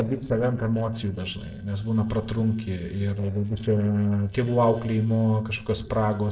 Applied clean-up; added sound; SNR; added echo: neural separator model SepFormer DNS4.